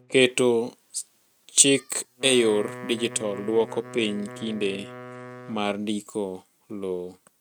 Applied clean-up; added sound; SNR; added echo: neural mask model RNNoise.